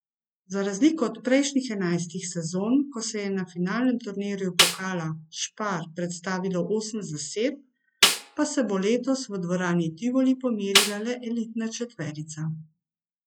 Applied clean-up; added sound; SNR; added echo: classical method log-MMSE.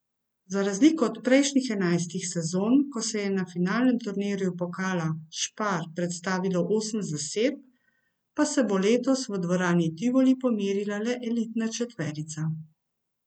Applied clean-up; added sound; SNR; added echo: none; none; none; none.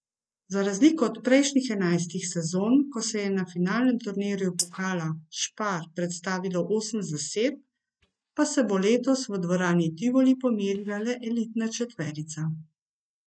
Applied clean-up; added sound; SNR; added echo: neural mask model DeepFilterNet 3.